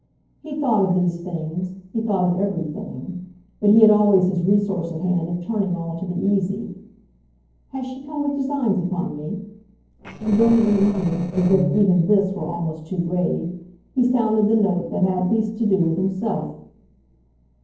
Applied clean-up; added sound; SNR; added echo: neural separator model SepFormer DNS4.